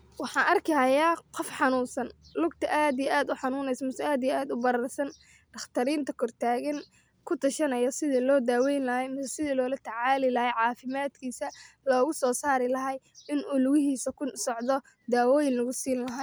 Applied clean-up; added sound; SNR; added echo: none; none; none; none.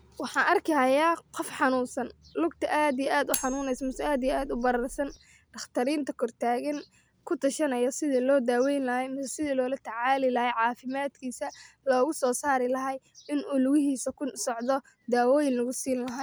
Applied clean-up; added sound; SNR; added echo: none; Cutlery, silverware; 12 dB; none.